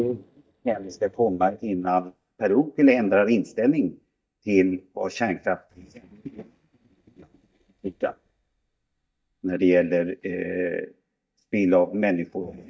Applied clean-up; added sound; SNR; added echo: neural mask model DeepFilterNet 3.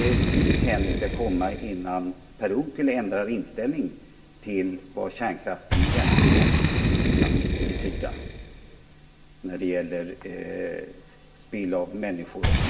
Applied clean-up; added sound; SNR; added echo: none; Boom; -3 dB; reverberation time 1.8 s.